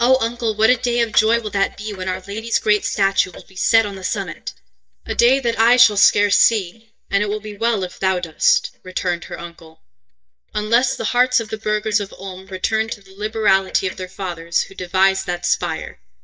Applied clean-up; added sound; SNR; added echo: neural mask model DeepFilterNet 3.